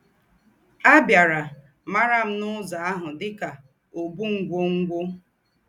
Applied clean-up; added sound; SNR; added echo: none; none; none; none.